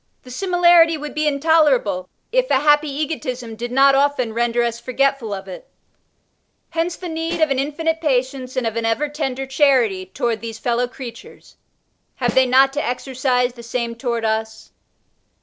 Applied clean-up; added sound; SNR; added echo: neural separator model SepFormer DNS4.